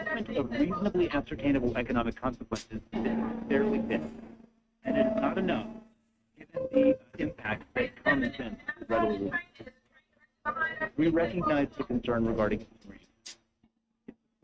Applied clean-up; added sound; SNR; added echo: neural mask model RNNoise.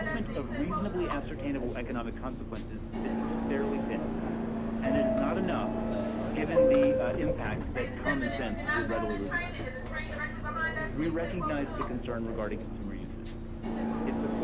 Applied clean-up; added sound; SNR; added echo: none; Subway, metro, underground; -4 dB; none.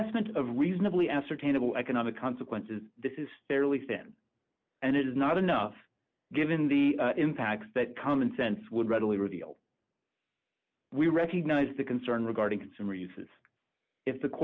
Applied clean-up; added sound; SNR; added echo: none; none; none; none.